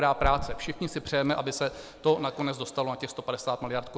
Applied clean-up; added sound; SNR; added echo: none; Thump, thud; 11 dB; none.